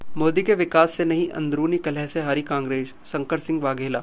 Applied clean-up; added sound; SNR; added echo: none; none; none; none.